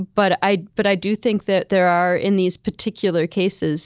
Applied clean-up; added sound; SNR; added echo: none; none; none; none.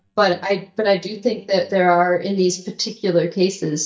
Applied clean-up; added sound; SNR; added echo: neural mask model DeepFilterNet 3.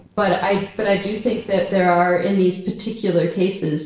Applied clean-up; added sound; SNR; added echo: neural separator model SepFormer DNS4.